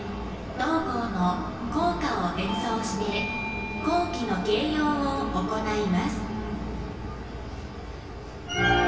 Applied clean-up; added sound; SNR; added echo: none; Bell / Doorbell; 14 dB; reverberation time 0.2 s.